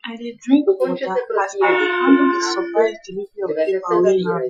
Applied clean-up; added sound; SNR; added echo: classical method Wiener filter.